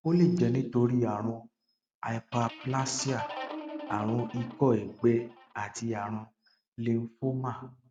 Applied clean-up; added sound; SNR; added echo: none; Guitar; 11 dB; none.